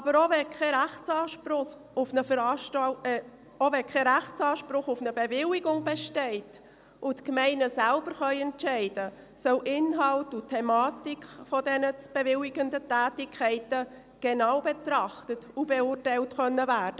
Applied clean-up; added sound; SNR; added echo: none; none; none; none.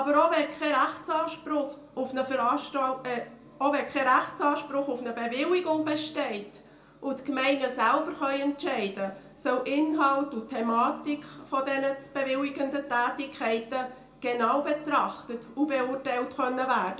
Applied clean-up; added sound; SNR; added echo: none; none; none; reverberation time 0.3 s.